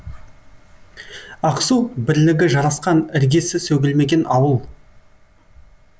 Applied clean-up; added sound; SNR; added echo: none; none; none; none.